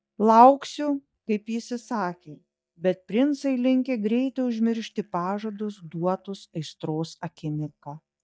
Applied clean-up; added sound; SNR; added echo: neural mask model DeepFilterNet 3.